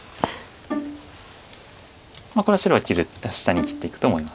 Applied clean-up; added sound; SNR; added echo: none; Bowed string instrument; 7 dB; none.